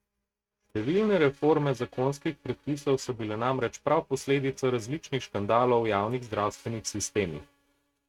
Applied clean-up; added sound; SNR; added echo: neural mask model RNNoise.